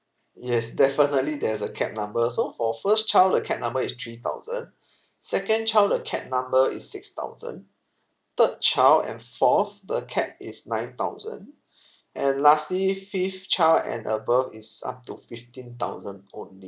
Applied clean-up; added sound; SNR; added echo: none; none; none; none.